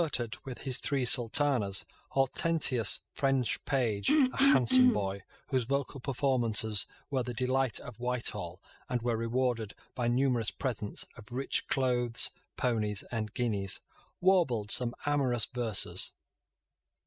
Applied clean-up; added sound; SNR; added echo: neural mask model RNNoise.